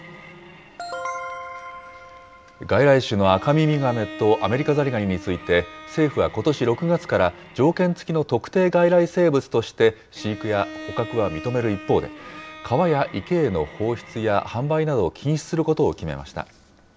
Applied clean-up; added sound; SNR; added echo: none; Bowed string instrument; 18 dB; none.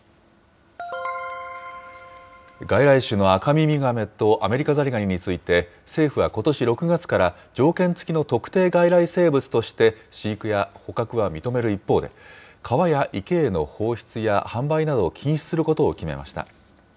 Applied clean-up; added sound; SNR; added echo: none; none; none; none.